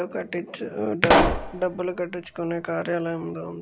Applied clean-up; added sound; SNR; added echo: none; Explosion; -4 dB; none.